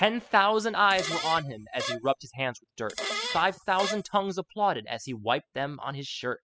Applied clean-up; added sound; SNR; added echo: classical method spectral subtraction.